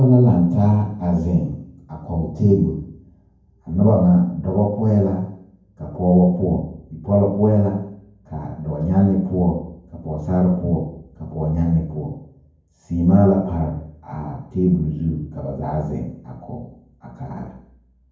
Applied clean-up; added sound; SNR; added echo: none; none; none; reverberation time 0.9 s.